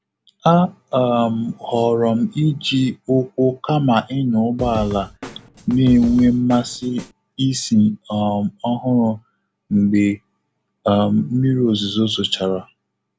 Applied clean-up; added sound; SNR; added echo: none; Snare drum / Drum kit; 13 dB; none.